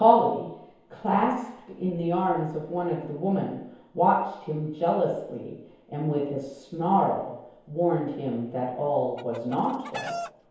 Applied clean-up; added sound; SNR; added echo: none; Chicken, rooster; 12 dB; reverberation time 1.0 s.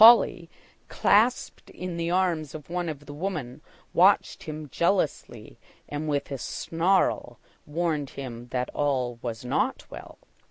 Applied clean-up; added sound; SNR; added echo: none; none; none; none.